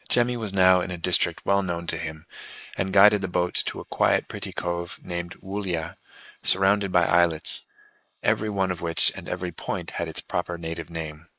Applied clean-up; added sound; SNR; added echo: neural mask model Resemble Enhance denoiser.